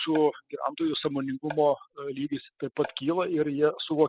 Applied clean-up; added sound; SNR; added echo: classical method spectral subtraction.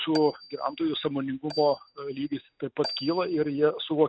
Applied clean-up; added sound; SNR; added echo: neural mask model RNNoise.